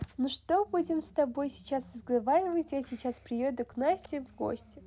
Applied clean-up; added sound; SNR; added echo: none; none; none; none.